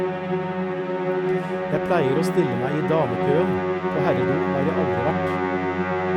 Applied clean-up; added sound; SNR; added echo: none; Musical instrument; -4 dB; none.